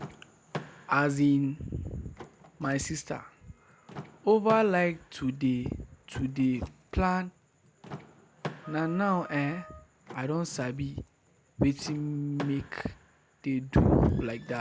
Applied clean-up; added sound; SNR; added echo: none; Wind instrument, woodwind instrument + Door / Car; 17 dB; none.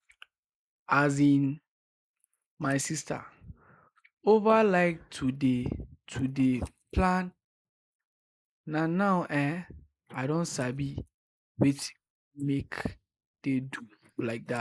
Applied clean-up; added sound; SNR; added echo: neural mask model Resemble Enhance denoiser.